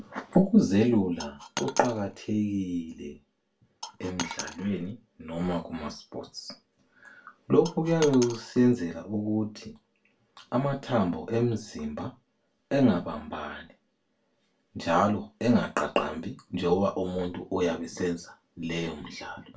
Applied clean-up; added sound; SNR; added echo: none; Coin (dropping); 11 dB; reverberation time 0.2 s.